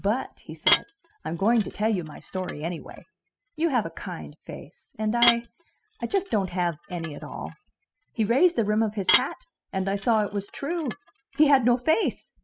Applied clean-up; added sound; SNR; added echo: classical method spectral subtraction.